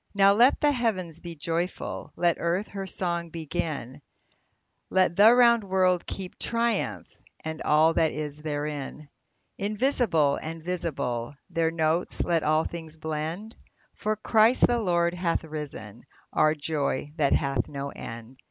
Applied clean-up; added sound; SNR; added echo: none; none; none; none.